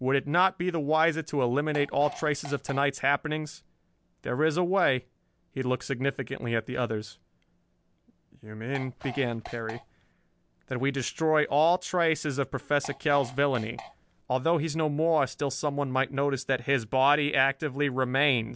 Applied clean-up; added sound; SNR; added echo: none; Fart; 16 dB; none.